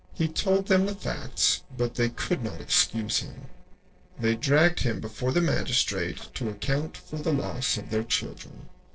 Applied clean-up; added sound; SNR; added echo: neural separator model SepFormer DNS4.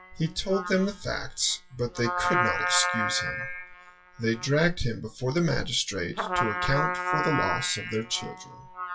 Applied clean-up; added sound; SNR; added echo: classical method WPE with log-MMSE.